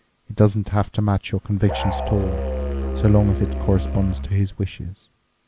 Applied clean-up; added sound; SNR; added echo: none; Musical instrument; 4 dB; none.